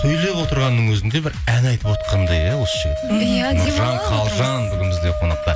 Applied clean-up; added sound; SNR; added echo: none; Wind instrument, woodwind instrument; 8 dB; none.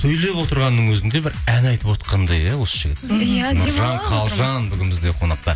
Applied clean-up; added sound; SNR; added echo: none; none; none; none.